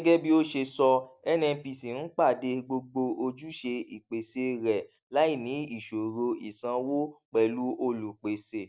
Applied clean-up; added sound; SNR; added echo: none; none; none; none.